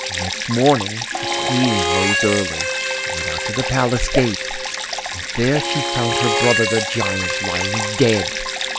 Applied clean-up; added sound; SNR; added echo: none; Harmonica + Stream; 0 dB; none.